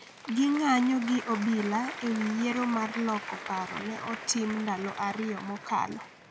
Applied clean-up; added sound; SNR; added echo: none; Applause; 11 dB; none.